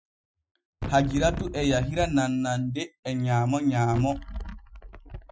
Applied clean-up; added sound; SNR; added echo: classical method Wiener filter.